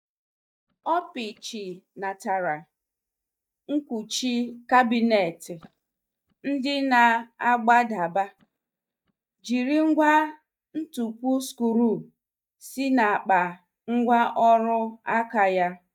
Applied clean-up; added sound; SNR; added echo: neural mask model DeepFilterNet 3.